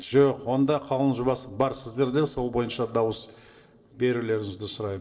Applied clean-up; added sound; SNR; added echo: neural separator model SepFormer DNS4.